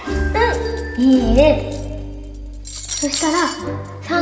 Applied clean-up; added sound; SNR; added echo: none; Cutlery, silverware; 13 dB; reverberation time 2.6 s.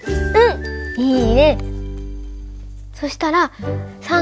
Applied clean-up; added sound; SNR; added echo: none; none; none; none.